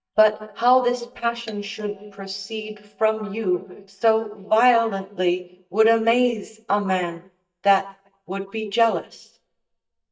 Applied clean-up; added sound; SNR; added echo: neural mask model DeepFilterNet 3.